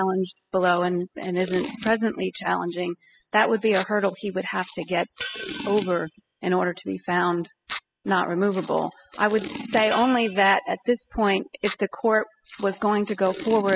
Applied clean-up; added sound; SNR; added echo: classical method spectral subtraction.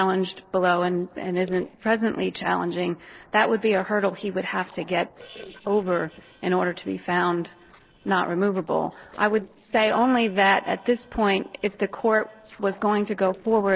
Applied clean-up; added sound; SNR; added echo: neural separator model SepFormer DNS4.